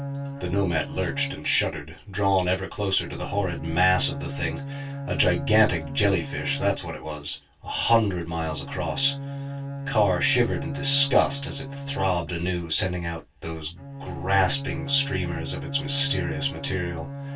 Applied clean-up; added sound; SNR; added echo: none; Bowed string instrument; 8 dB; reverberation time 0.1 s.